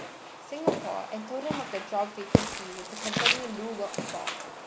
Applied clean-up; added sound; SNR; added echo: none; Walk, footsteps; -5 dB; none.